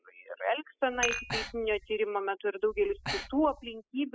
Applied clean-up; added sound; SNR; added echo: classical method spectral subtraction.